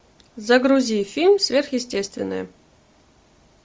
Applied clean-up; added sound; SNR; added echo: none; none; none; none.